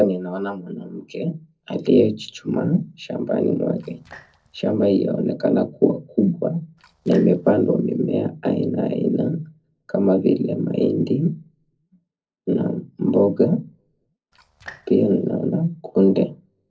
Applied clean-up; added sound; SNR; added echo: neural separator model SepFormer DNS4.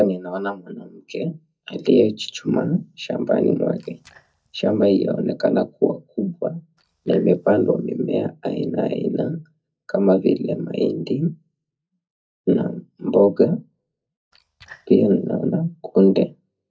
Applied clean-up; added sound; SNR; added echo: neural mask model DeepFilterNet 3.